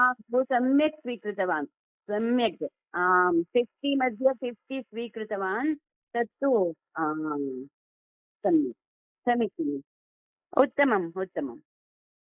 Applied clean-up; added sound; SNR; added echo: neural mask model Resemble Enhance denoiser.